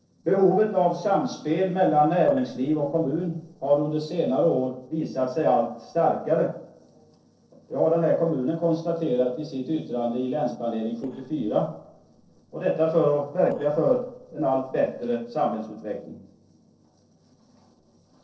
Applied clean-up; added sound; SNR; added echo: neural separator model SepFormer DNS4.